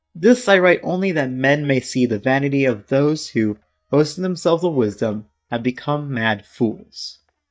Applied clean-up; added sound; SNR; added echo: neural mask model DeepFilterNet 3.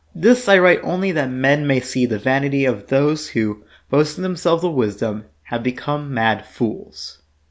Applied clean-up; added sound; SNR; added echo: none; none; none; none.